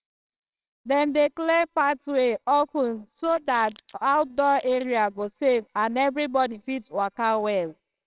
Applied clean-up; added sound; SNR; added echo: neural separator model SepFormer WHAMR!.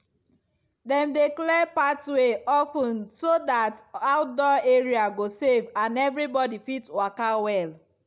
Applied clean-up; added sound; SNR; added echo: none; none; none; none.